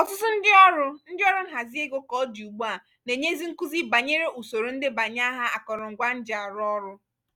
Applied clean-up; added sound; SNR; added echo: none; none; none; none.